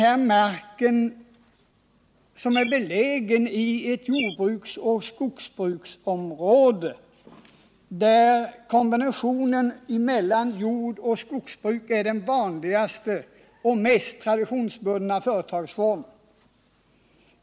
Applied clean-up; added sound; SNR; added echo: none; Bird; 13 dB; none.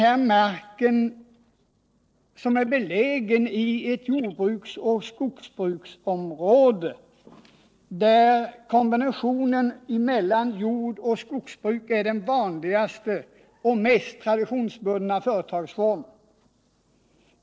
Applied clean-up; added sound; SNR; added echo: neural separator model SepFormer DNS4.